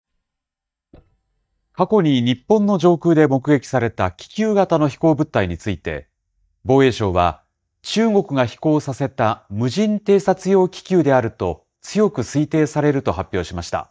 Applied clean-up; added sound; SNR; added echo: neural mask model DeepFilterNet 3.